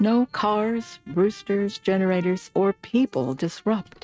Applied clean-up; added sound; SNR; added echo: neural mask model RNNoise.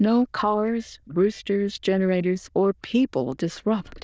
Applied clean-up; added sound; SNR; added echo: neural diffusion model UNIVERSE++.